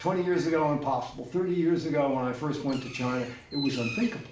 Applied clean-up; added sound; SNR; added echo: none; Bird; 16 dB; reverberation time 0.4 s.